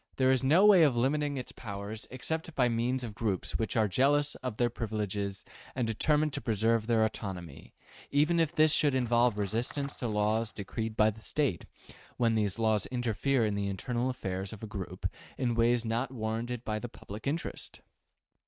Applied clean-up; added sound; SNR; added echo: neural mask model RNNoise.